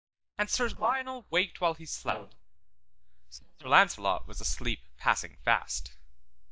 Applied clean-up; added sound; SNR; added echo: neural mask model DeepFilterNet 3.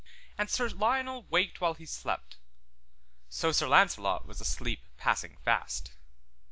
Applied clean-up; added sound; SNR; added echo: none; none; none; none.